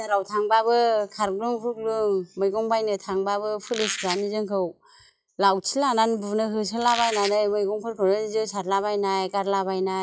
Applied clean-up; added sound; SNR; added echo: classical method log-MMSE.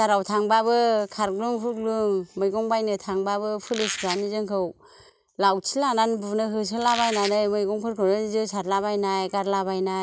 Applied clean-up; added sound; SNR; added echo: none; Squeak; 9 dB; none.